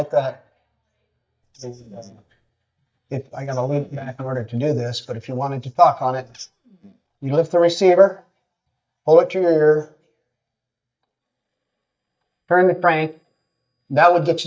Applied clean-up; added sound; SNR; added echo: neural mask model DeepFilterNet 3.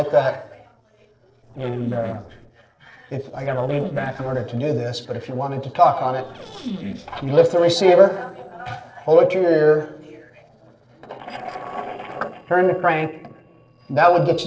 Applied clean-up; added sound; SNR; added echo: neural separator model SepFormer DNS4.